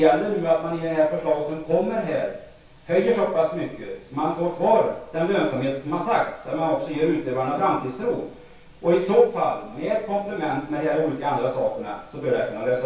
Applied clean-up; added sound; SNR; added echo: none; none; none; reverberation time 0.3 s.